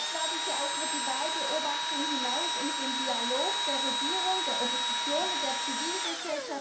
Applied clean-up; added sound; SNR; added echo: none; Engine / Drill; -5 dB; reverberation time 0.5 s.